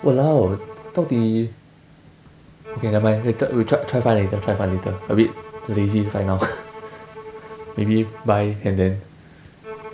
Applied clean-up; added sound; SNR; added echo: none; Bowed string instrument; 17 dB; none.